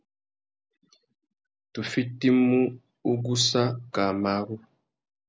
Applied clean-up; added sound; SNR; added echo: none; none; none; none.